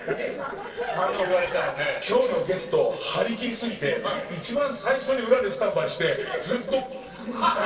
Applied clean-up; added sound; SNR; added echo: neural separator model SepFormer DNS4.